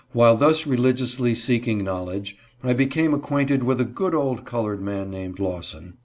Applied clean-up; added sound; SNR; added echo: none; none; none; none.